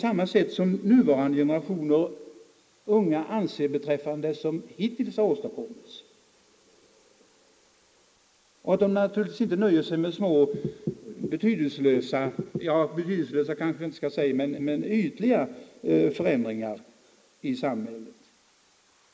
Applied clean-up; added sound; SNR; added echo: neural mask model Resemble Enhance denoiser.